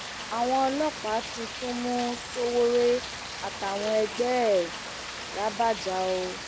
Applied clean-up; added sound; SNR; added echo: none; Rain; 9 dB; none.